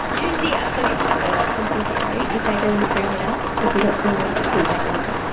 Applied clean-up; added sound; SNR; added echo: none; Rain; -3 dB; reverberation time 2.4 s.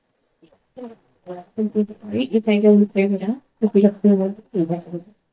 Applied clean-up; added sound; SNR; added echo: neural mask model DeepFilterNet 3.